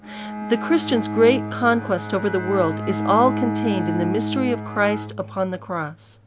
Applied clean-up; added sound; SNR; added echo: none; Bowed string instrument; 6 dB; none.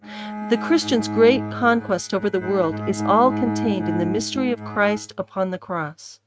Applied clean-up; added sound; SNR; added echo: neural mask model RNNoise.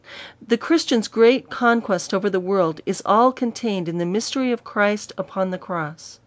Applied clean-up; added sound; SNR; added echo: none; none; none; none.